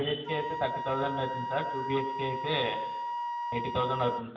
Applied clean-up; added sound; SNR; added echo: none; Wind instrument, woodwind instrument; 2 dB; reverberation time 1.0 s.